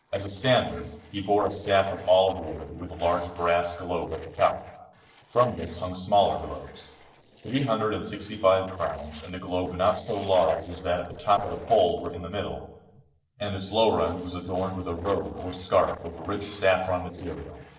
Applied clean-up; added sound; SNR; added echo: neural separator model SepFormer DNS4.